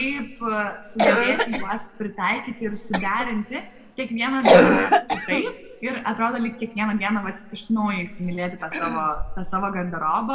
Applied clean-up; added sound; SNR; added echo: none; Cough; -1 dB; reverberation time 1.0 s.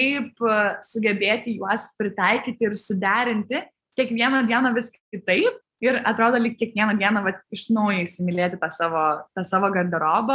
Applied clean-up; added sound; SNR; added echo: none; none; none; none.